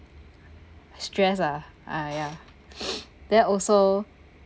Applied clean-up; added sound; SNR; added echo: none; none; none; none.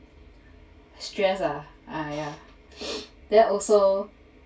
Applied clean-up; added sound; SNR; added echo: none; none; none; reverberation time 0.2 s.